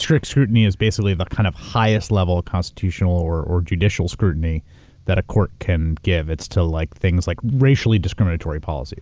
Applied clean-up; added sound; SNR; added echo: none; none; none; none.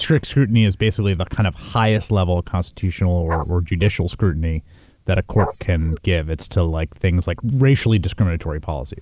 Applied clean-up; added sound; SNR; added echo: neural mask model Resemble Enhance denoiser.